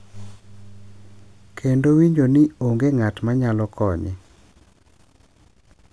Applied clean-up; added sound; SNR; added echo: none; none; none; none.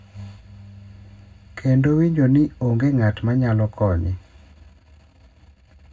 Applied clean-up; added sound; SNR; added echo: none; none; none; reverberation time 0.3 s.